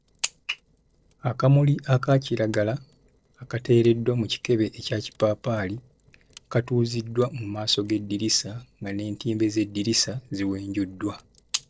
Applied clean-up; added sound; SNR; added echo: neural separator model SepFormer DNS4.